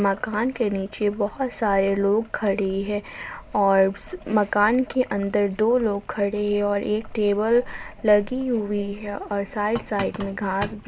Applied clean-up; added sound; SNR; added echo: none; Boiling; 17 dB; none.